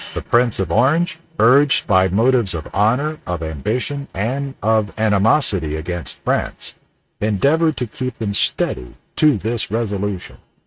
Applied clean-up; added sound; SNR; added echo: neural mask model RNNoise.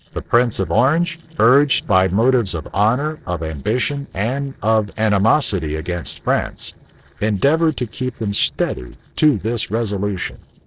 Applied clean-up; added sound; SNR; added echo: neural separator model SepFormer DNS4.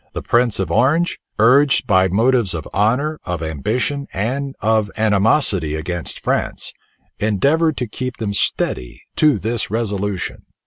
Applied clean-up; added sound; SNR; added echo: none; none; none; none.